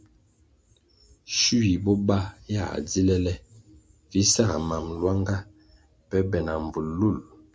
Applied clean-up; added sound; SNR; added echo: none; none; none; none.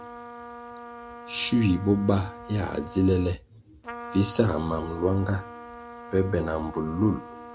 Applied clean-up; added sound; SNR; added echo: none; Trumpet; 15 dB; none.